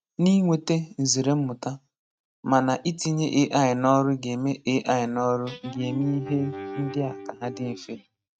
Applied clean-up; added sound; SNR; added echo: neural mask model RNNoise.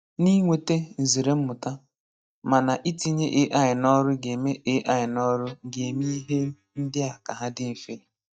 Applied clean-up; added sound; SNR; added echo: neural mask model DeepFilterNet 3.